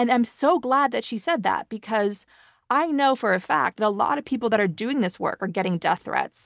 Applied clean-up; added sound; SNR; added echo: none; none; none; none.